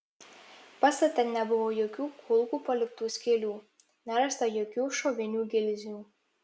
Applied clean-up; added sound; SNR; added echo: none; none; none; none.